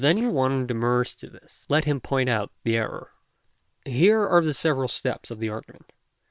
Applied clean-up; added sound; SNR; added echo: neural separator model SepFormer WHAM!.